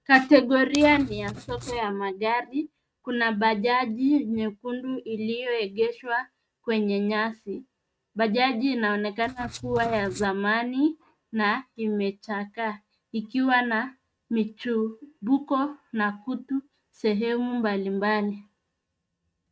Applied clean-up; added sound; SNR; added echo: neural mask model RNNoise.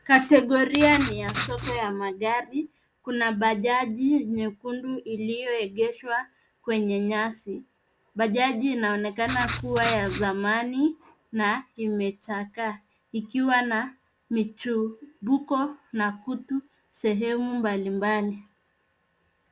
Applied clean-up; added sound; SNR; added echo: none; Writing; 2 dB; none.